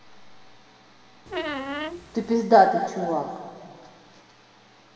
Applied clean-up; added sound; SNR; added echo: none; Squeak; 6 dB; reverberation time 2.3 s.